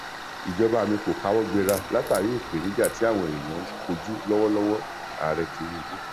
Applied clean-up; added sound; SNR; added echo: none; Tools + Crack; 9 dB; none.